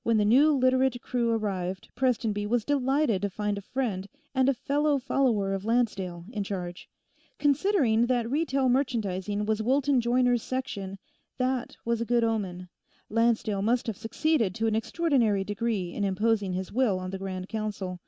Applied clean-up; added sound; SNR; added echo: none; none; none; none.